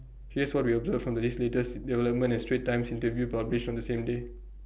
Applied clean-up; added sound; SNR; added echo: none; none; none; none.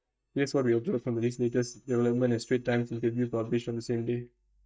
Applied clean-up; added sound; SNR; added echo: neural mask model DeepFilterNet 3.